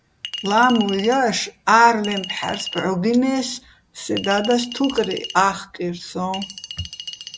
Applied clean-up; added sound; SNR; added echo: none; Chink, clink; 13 dB; none.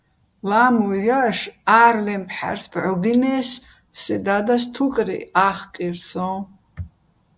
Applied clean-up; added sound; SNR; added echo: none; none; none; none.